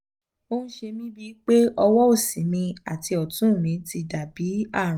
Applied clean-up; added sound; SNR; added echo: none; none; none; none.